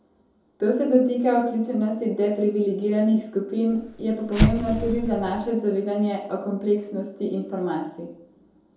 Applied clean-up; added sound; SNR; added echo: none; Explosion; 2 dB; reverberation time 2.6 s.